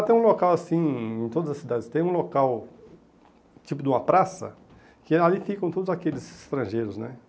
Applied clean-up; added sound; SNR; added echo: none; none; none; none.